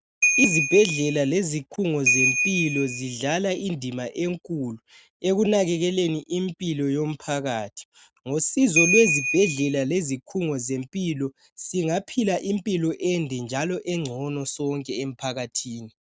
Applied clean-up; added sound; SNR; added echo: neural mask model RNNoise.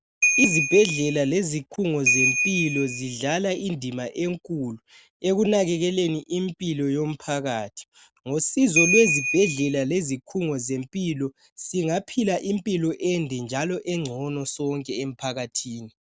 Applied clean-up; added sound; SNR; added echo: none; Ringtone / Bell; -1 dB; none.